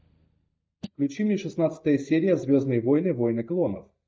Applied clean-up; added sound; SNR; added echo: neural mask model DeepFilterNet 3.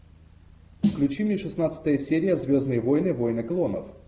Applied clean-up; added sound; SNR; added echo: none; Snare drum; 7 dB; none.